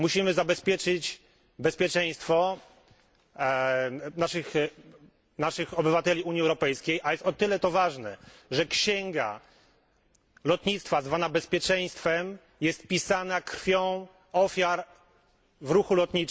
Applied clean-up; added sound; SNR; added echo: none; none; none; none.